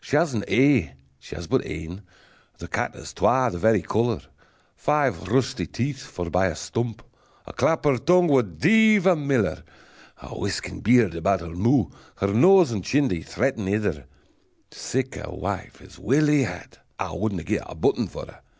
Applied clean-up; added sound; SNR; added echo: none; none; none; none.